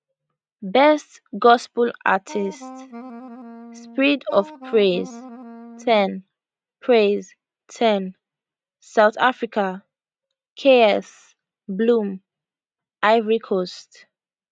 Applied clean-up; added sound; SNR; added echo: neural mask model RNNoise.